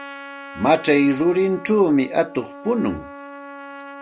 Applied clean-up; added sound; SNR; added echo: none; Trumpet; 16 dB; none.